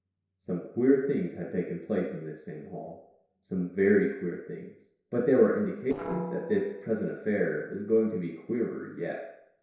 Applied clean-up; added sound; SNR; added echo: neural separator model SepFormer DNS4.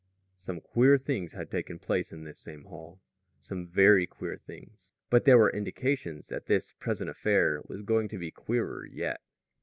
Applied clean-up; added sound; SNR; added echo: none; none; none; none.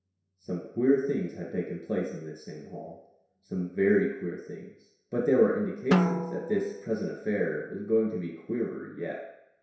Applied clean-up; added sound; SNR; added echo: none; Drum; 1 dB; reverberation time 0.7 s.